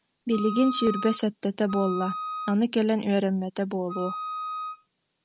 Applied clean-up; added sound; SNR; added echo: none; Wind instrument, woodwind instrument; 8 dB; none.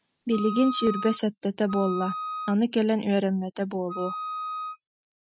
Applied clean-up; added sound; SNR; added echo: classical method Wiener filter.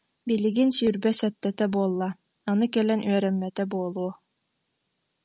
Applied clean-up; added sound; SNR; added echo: none; none; none; none.